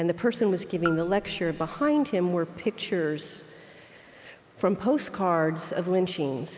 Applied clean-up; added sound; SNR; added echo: none; Raindrop / Drip; 12 dB; none.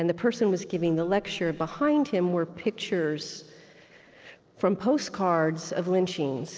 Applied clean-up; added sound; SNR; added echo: neural separator model SepFormer DNS4.